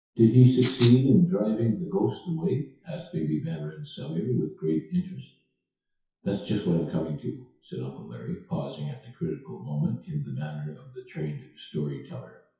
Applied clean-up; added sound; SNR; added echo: classical method WPE with log-MMSE.